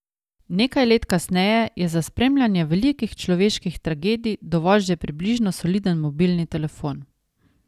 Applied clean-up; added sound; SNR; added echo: none; none; none; none.